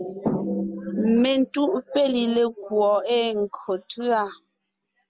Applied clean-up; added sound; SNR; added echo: none; none; none; none.